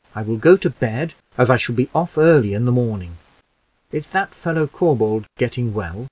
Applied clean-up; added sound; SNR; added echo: none; none; none; none.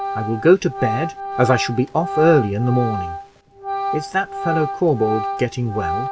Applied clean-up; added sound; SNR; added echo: none; Organ; 6 dB; none.